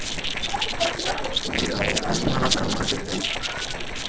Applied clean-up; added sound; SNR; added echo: neural separator model SepFormer DNS4.